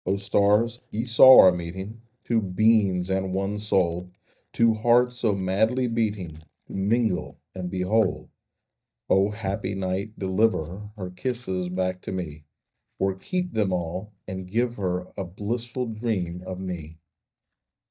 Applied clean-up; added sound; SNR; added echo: neural mask model DeepFilterNet 3.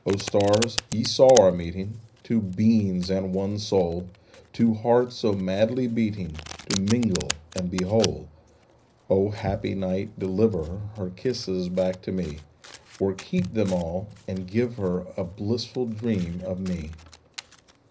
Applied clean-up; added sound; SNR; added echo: none; Domestic sounds, home sounds; 15 dB; reverberation time 0.5 s.